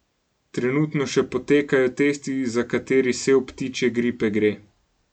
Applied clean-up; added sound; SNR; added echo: none; none; none; none.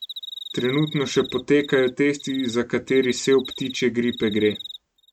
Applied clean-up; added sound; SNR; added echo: neural mask model RNNoise.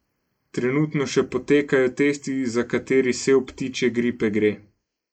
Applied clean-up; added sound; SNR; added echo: neural mask model Resemble Enhance denoiser.